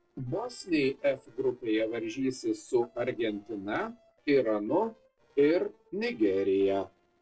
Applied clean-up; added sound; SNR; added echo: neural separator model SepFormer DNS4.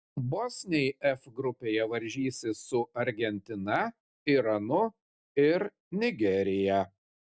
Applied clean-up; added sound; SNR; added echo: none; none; none; none.